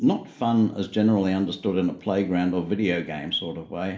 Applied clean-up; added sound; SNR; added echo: none; none; none; reverberation time 0.5 s.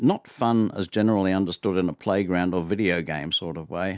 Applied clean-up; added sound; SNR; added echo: none; none; none; none.